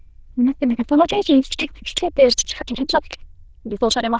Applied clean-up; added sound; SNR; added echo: neural diffusion model UNIVERSE++.